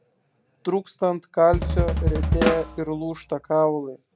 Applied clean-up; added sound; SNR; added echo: none; Drum kit; 0 dB; none.